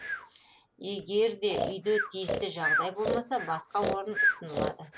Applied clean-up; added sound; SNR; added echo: none; Breathing; 0 dB; none.